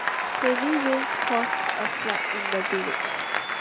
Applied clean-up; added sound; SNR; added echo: none; Applause; -3 dB; none.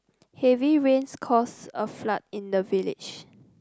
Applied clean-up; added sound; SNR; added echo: none; none; none; none.